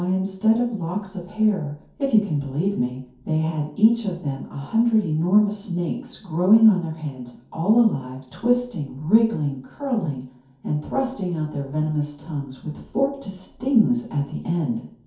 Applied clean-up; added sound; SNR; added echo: none; none; none; reverberation time 0.6 s.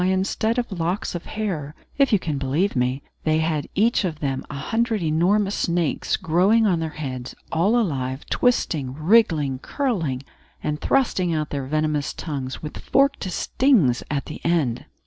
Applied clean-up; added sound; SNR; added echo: none; none; none; none.